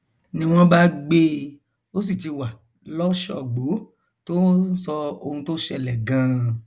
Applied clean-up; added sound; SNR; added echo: none; none; none; none.